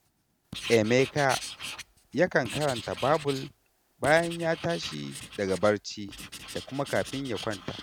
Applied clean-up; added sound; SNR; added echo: none; Writing; 12 dB; none.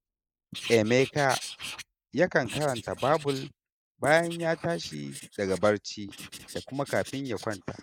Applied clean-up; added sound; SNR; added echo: neural mask model Resemble Enhance denoiser.